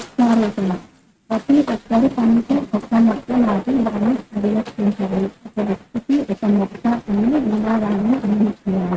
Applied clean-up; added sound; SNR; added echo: neural mask model RNNoise.